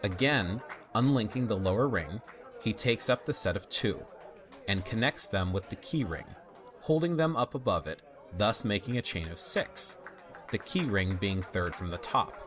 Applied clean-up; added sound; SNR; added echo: none; Applause; 18 dB; none.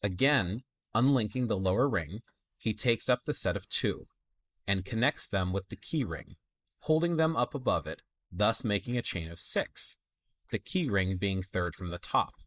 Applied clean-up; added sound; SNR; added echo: neural mask model Resemble Enhance denoiser.